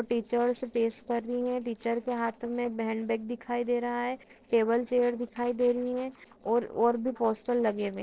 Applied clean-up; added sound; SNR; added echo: neural separator model SepFormer DNS4.